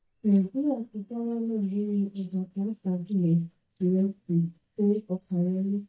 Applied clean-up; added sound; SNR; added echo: neural mask model DeepFilterNet 3.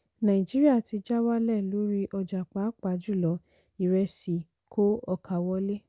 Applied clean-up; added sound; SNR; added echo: none; none; none; none.